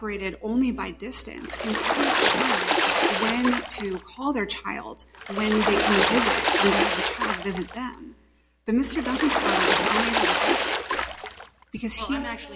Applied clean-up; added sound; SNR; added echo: none; Water / Splash, splatter; -4 dB; none.